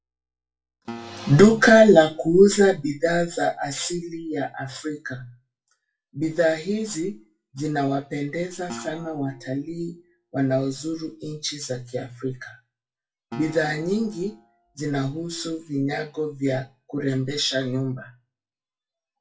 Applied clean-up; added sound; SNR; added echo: classical method WPE with log-MMSE.